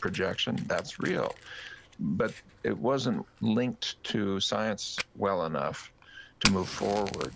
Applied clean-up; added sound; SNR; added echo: none; Fire; 11 dB; none.